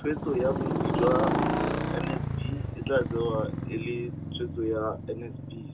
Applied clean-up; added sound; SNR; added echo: none; Motorcycle; -1 dB; reverberation time 0.2 s.